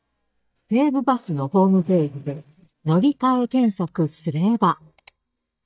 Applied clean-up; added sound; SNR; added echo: neural mask model DeepFilterNet 3.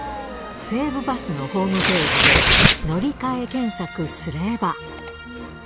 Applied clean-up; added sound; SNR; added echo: none; Tearing; -2 dB; none.